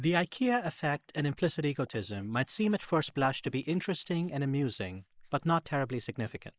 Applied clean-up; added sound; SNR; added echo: neural mask model Resemble Enhance denoiser.